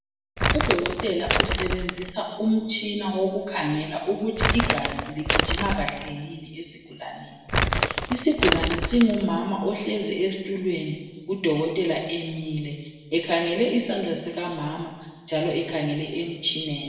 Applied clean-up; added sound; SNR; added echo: none; Crumpling, crinkling; -1 dB; reverberation time 1.1 s.